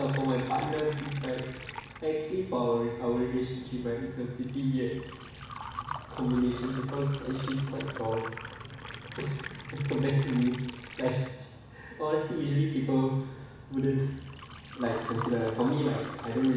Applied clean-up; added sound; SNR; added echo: none; Liquid; 14 dB; reverberation time 1.1 s.